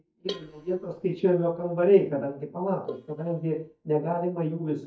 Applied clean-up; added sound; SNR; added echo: neural mask model DeepFilterNet 3.